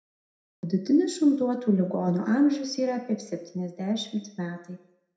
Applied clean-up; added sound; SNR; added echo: none; none; none; reverberation time 0.5 s.